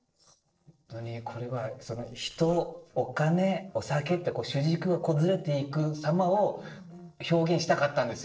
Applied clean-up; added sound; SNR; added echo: neural separator model SepFormer DNS4.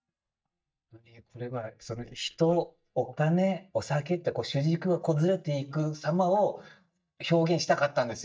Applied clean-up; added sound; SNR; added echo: neural mask model DeepFilterNet 3.